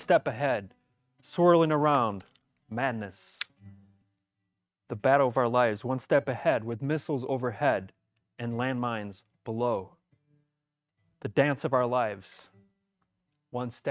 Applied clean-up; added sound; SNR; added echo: neural mask model RNNoise.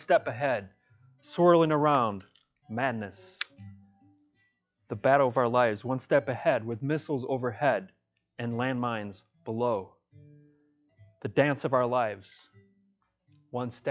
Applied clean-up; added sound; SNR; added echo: classical method log-MMSE.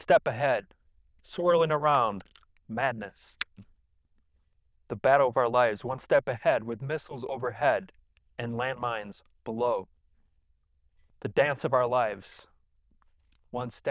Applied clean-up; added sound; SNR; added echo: neural diffusion model UNIVERSE++.